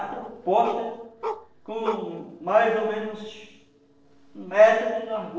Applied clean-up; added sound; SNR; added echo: neural separator model SepFormer DNS4.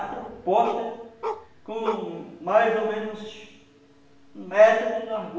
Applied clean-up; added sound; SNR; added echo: none; Bark; 9 dB; reverberation time 0.9 s.